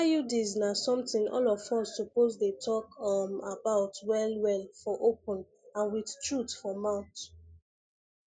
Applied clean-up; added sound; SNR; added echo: none; none; none; none.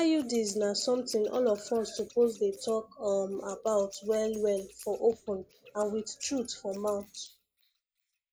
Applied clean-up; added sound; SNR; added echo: neural mask model Resemble Enhance denoiser.